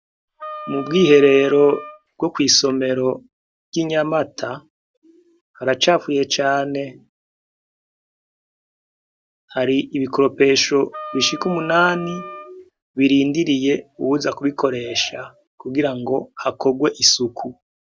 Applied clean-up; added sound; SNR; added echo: none; Wind instrument, woodwind instrument; 14 dB; none.